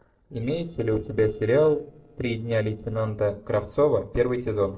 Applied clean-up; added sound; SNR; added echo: neural separator model SepFormer DNS4.